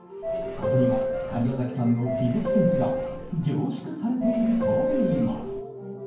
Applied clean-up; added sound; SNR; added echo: none; Subway, metro, underground / Doorbell; 1 dB; reverberation time 0.9 s.